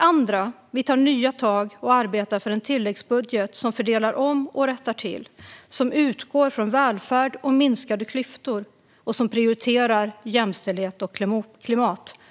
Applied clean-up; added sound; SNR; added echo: none; none; none; none.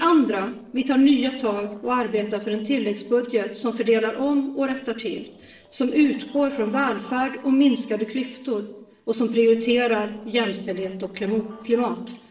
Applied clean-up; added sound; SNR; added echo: neural separator model SepFormer DNS4.